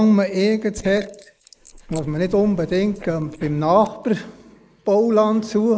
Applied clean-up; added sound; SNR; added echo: neural mask model Resemble Enhance denoiser.